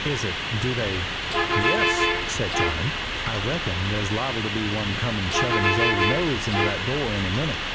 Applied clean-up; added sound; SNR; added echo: none; Bus; -2 dB; none.